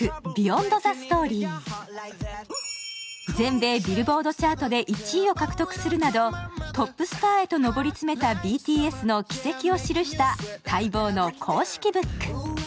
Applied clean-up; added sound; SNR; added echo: none; none; none; none.